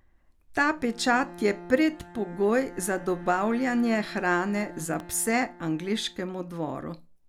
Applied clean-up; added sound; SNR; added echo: none; Bowed string instrument; 18 dB; none.